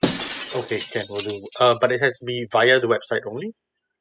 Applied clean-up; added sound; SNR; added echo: classical method spectral subtraction.